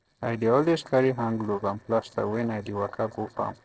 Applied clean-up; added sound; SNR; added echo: neural separator model SepFormer DNS4.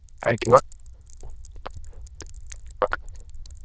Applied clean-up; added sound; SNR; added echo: neural diffusion model UNIVERSE++.